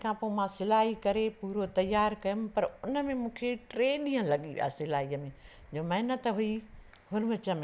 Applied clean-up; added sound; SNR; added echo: none; none; none; none.